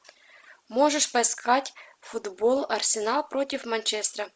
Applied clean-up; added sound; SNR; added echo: none; none; none; none.